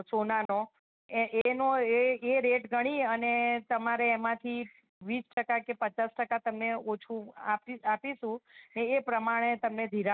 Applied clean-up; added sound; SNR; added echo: none; none; none; none.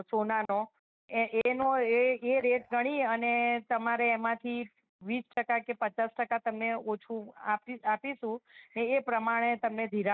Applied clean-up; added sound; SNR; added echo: neural mask model DeepFilterNet 3.